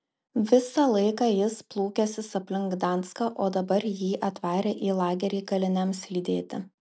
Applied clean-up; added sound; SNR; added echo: none; none; none; none.